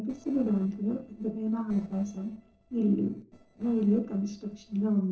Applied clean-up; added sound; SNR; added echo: neural separator model SepFormer DNS4.